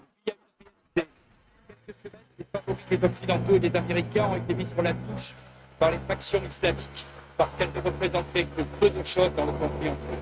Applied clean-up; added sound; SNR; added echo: neural mask model RNNoise.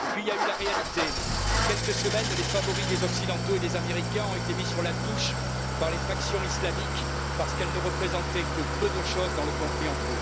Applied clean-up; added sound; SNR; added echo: none; Idling / Engine starting; -4 dB; none.